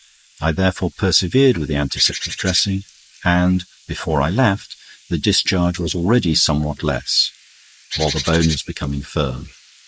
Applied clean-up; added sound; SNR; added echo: neural mask model Resemble Enhance denoiser.